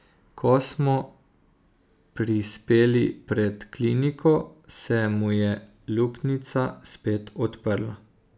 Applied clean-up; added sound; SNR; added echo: none; none; none; none.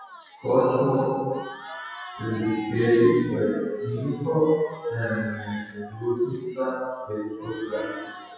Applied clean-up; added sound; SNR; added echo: classical method WPE with log-MMSE.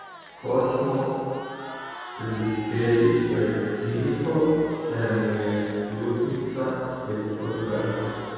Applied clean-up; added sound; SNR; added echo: none; Crowd; 15 dB; reverberation time 2.2 s.